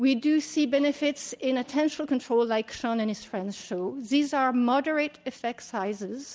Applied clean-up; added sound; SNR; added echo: none; none; none; none.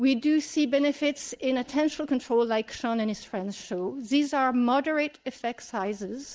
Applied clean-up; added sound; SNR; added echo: neural mask model Resemble Enhance denoiser.